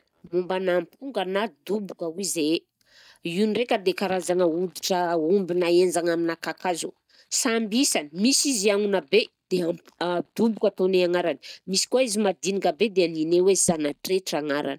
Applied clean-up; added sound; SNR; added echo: neural mask model DeepFilterNet 3.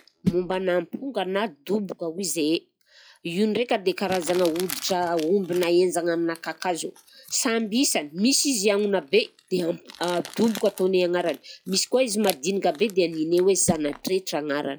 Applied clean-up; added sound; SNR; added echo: classical method log-MMSE.